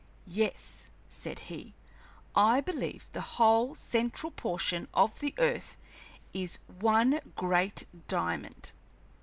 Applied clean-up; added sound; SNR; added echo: none; none; none; none.